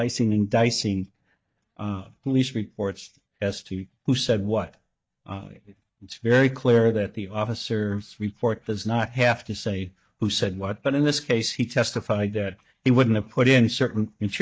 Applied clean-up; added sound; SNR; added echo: neural mask model DeepFilterNet 3.